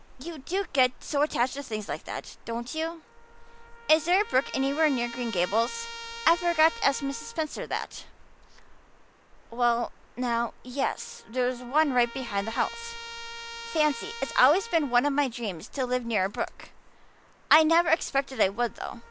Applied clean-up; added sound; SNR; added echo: none; Water + Trumpet; 15 dB; none.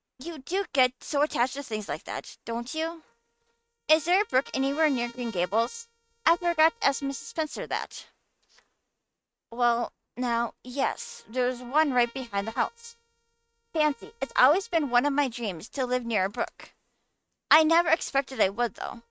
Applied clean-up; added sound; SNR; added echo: neural mask model RNNoise.